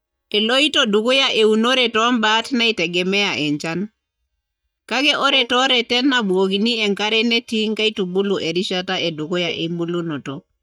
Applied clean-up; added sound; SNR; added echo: neural mask model DeepFilterNet 3.